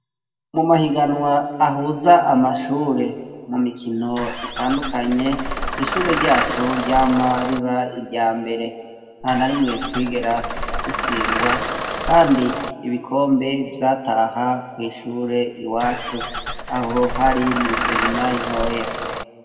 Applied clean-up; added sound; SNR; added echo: none; Engine starting / Bus; 4 dB; reverberation time 1.7 s.